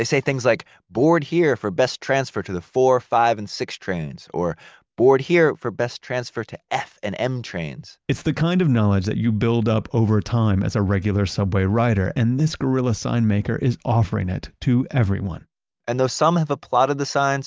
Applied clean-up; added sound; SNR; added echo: none; none; none; none.